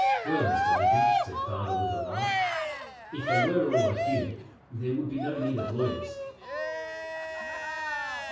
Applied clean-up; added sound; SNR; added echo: none; Cheering; -3 dB; reverberation time 0.6 s.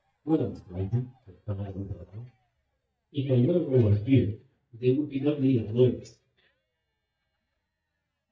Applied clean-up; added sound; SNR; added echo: neural mask model DeepFilterNet 3.